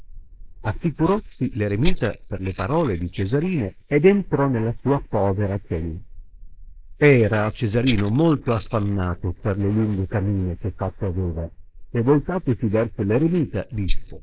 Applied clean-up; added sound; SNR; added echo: neural mask model Resemble Enhance denoiser.